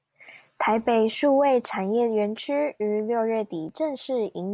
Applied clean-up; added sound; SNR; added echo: none; none; none; none.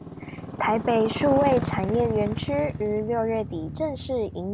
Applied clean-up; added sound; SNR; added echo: none; Motorcycle; 7 dB; none.